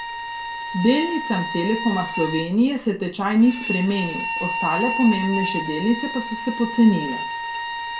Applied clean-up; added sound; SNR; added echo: none; Bowed string instrument; 7 dB; reverberation time 0.3 s.